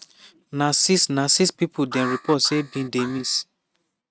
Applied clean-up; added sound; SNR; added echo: neural mask model RNNoise.